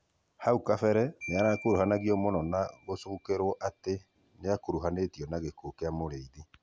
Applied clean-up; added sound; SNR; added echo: none; Marimba, xylophone; 20 dB; none.